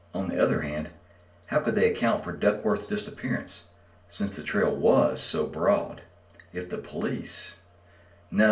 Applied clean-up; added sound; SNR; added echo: none; none; none; reverberation time 0.3 s.